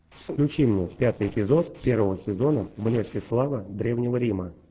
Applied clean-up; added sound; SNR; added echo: neural separator model SepFormer DNS4.